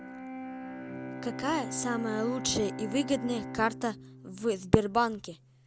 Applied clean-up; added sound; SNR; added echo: none; Bowed string instrument; 9 dB; none.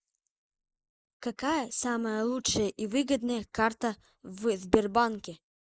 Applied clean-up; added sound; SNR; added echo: neural mask model Resemble Enhance denoiser.